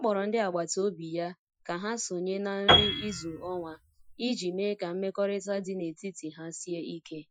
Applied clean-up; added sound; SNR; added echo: classical method Wiener filter.